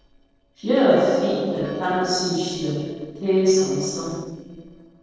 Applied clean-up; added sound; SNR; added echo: neural separator model SepFormer DNS4.